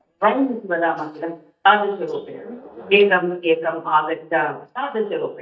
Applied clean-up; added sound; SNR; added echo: neural mask model DeepFilterNet 3.